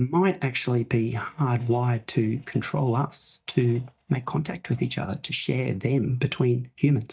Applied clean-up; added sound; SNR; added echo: neural mask model DeepFilterNet 3.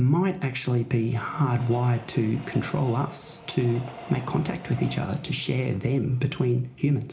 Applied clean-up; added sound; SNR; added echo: none; Train; 19 dB; reverberation time 0.4 s.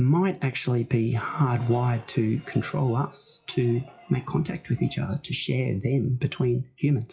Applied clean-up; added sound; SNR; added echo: classical method WPE with log-MMSE.